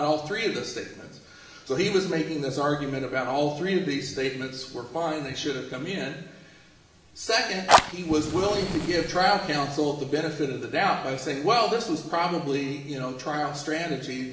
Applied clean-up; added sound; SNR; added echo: none; Fire; 2 dB; reverberation time 1.0 s.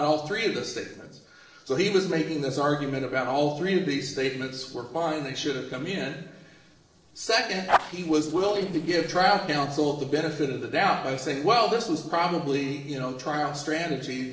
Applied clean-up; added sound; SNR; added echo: neural separator model SepFormer DNS4.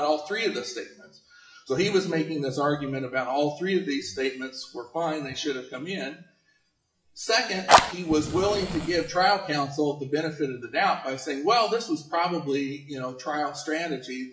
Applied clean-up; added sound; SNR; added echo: classical method WPE with log-MMSE.